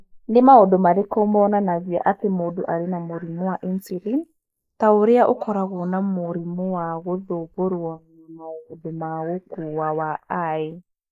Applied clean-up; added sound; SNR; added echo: neural mask model Resemble Enhance denoiser.